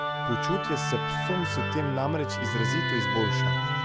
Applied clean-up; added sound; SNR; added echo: none; Musical instrument; -3 dB; none.